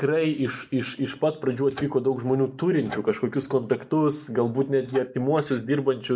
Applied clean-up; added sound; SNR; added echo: neural mask model Resemble Enhance denoiser.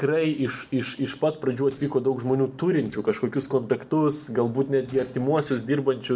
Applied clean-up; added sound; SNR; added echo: neural separator model SepFormer DNS4.